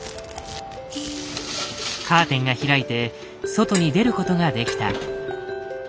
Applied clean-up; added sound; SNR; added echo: none; Clock; 13 dB; none.